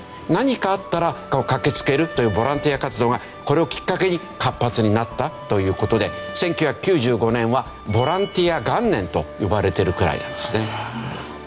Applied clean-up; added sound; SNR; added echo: none; Wind instrument, woodwind instrument; 17 dB; none.